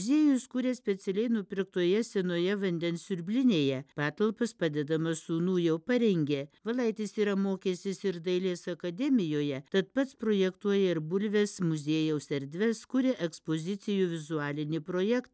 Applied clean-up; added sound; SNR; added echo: none; none; none; none.